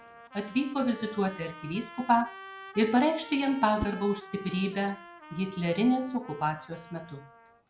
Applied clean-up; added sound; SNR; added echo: none; Whoosh, swoosh, swish + Trumpet; 16 dB; none.